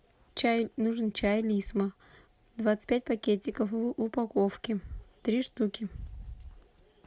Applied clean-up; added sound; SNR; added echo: none; none; none; none.